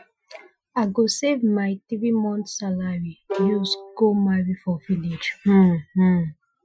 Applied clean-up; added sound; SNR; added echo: classical method Wiener filter.